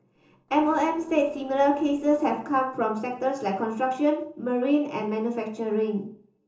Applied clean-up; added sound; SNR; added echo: neural separator model SepFormer DNS4.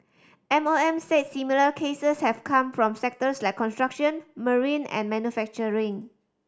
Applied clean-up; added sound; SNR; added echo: none; none; none; none.